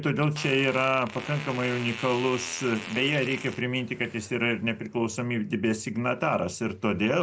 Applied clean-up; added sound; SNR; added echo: none; Fart; 12 dB; none.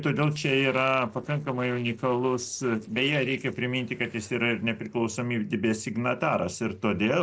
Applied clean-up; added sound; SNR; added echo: neural separator model SepFormer DNS4.